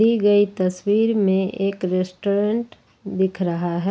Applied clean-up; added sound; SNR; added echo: none; none; none; none.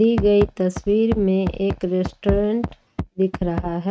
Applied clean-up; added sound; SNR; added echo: neural mask model RNNoise.